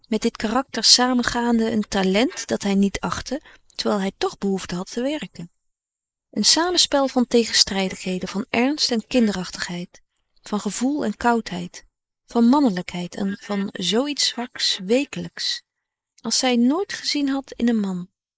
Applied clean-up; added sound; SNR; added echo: neural mask model Resemble Enhance denoiser.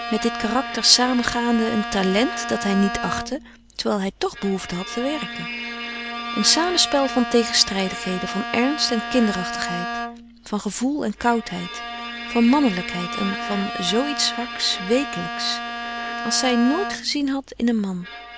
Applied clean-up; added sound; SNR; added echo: none; Bowed string instrument; 7 dB; none.